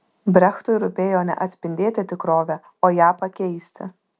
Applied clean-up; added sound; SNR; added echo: none; none; none; none.